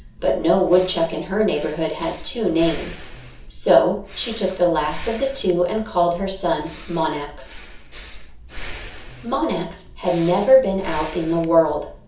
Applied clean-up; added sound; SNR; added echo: none; Breathing; 14 dB; reverberation time 0.6 s.